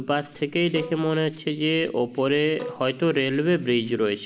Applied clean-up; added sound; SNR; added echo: none; Bowed string instrument + Rattle (instrument); 16 dB; none.